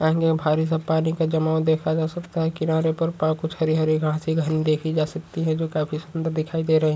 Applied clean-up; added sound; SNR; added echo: none; none; none; none.